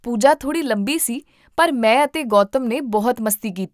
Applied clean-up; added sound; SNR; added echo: none; none; none; none.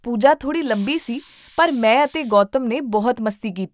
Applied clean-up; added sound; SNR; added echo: none; Hiss; 12 dB; none.